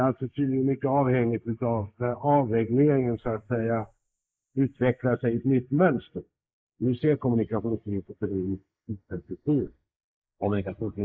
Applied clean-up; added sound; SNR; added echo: neural mask model Resemble Enhance denoiser.